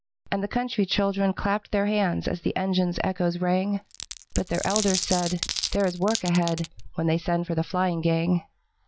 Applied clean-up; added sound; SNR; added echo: none; Glass; 7 dB; none.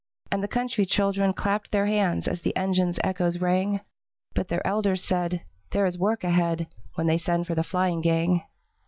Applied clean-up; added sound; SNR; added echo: none; none; none; none.